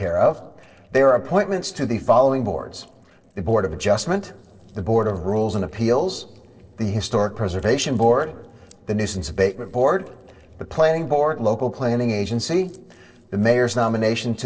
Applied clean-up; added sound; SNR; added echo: neural separator model SepFormer DNS4.